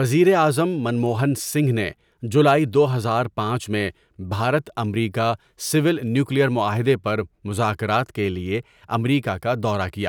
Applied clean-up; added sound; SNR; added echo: none; none; none; none.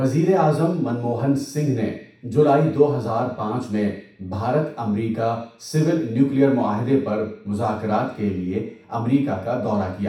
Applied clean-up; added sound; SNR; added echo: none; none; none; reverberation time 0.7 s.